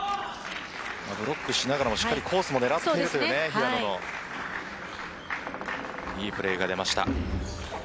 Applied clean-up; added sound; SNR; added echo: none; none; none; none.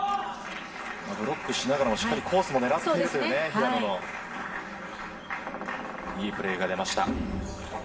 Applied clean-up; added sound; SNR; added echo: none; none; none; reverberation time 1.5 s.